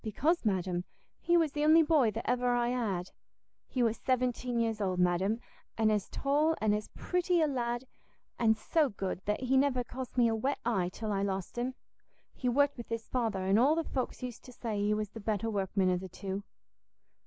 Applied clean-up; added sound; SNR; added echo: none; none; none; none.